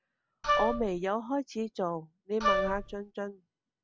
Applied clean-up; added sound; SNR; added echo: none; Wind instrument, woodwind instrument; -3 dB; none.